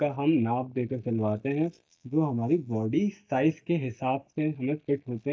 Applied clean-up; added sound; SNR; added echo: neural mask model DeepFilterNet 3.